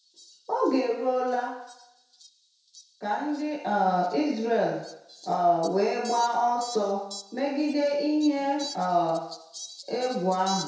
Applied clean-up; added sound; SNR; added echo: none; Fowl; 18 dB; reverberation time 0.7 s.